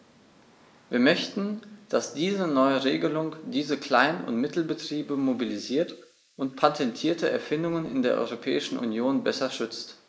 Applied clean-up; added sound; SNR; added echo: neural mask model Resemble Enhance denoiser.